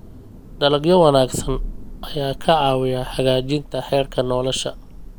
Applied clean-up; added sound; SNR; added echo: none; Thunder / Rain; 12 dB; none.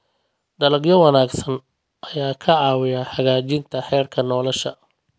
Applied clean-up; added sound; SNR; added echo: none; none; none; none.